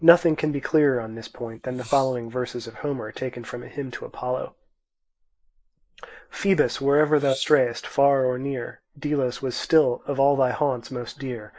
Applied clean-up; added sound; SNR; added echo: neural mask model Resemble Enhance denoiser.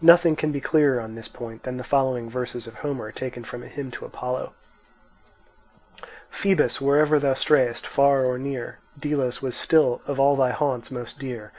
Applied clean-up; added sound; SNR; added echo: none; none; none; none.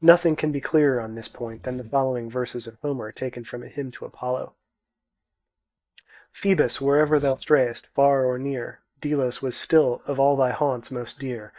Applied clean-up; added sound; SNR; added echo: neural mask model DeepFilterNet 3.